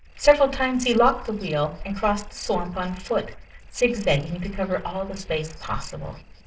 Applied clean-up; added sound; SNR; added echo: neural separator model SepFormer DNS4.